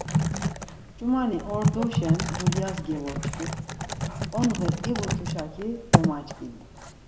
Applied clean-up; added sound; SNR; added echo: none; Typing; -3 dB; reverberation time 0.8 s.